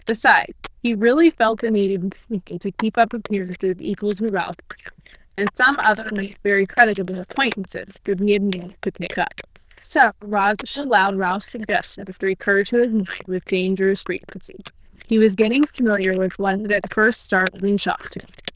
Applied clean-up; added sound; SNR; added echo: neural diffusion model UNIVERSE++.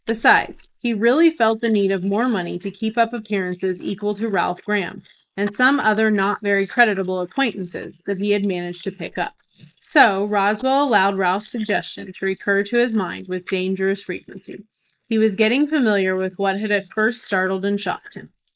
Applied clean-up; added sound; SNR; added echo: neural mask model Resemble Enhance denoiser.